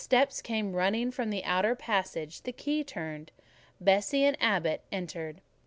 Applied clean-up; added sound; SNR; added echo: none; none; none; none.